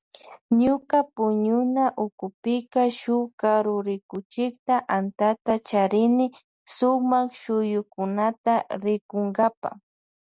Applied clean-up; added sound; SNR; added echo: none; none; none; none.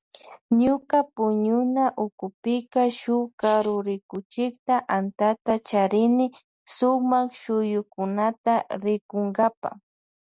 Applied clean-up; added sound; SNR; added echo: none; Tambourine; 2 dB; none.